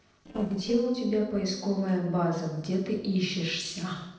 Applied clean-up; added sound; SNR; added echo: neural separator model SepFormer DNS4.